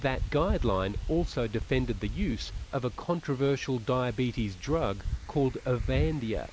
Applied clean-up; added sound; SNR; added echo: none; Wind; 6 dB; none.